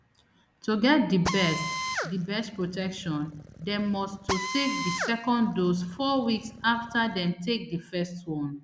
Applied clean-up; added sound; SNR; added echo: none; Drill; 8 dB; none.